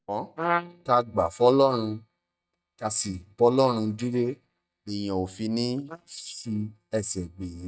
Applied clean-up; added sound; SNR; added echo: neural mask model DeepFilterNet 3.